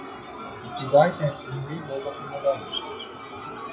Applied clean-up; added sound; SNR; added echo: classical method WPE with log-MMSE.